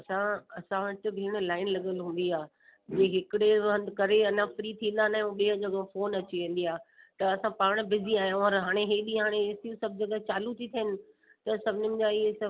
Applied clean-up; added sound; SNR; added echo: none; none; none; none.